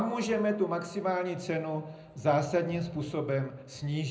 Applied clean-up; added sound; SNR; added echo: none; none; none; reverberation time 0.5 s.